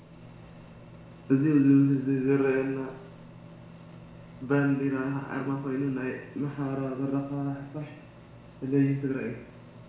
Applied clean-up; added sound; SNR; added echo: none; Microwave oven; 19 dB; reverberation time 0.6 s.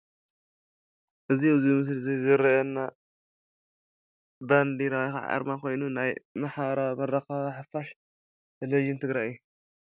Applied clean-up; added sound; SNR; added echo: none; none; none; none.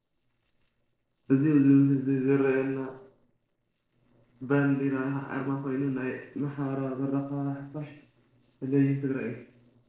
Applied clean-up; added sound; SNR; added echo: neural separator model SepFormer DNS4.